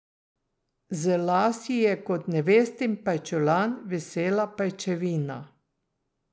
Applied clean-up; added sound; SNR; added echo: none; none; none; none.